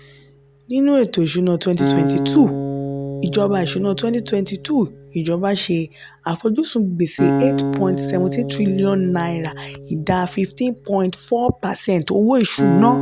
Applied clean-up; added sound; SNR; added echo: none; Acoustic guitar; 5 dB; none.